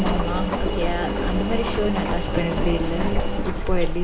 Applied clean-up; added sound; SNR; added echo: none; Engine; -4 dB; reverberation time 0.8 s.